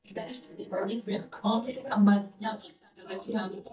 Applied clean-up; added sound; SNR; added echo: neural mask model DeepFilterNet 3.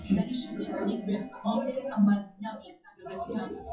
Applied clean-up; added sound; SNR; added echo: classical method WPE with log-MMSE.